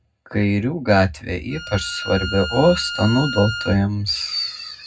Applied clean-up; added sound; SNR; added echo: none; Bowed string instrument; 10 dB; reverberation time 0.3 s.